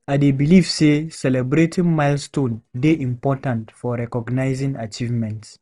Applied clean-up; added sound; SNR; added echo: none; none; none; none.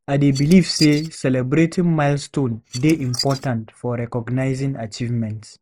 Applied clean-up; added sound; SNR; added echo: neural mask model Resemble Enhance denoiser.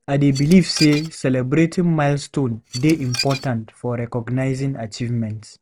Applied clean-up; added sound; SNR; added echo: none; Dishes, pots, and pans / Glass; 11 dB; none.